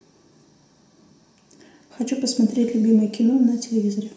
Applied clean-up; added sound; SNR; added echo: none; none; none; reverberation time 0.6 s.